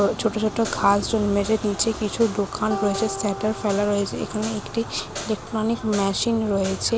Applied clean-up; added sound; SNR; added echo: none; Acoustic guitar; 12 dB; none.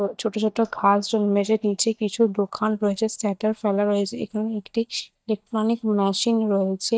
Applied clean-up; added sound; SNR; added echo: neural mask model DeepFilterNet 3.